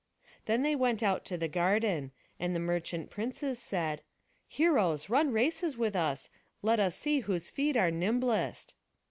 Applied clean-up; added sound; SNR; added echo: none; none; none; none.